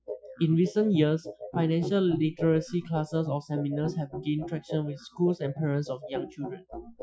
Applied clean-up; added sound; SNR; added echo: classical method Wiener filter.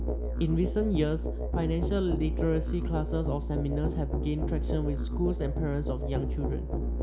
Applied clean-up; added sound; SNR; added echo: none; Musical instrument; -1 dB; none.